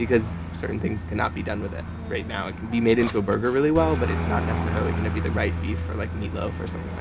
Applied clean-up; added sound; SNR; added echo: none; Aircraft; 3 dB; reverberation time 0.3 s.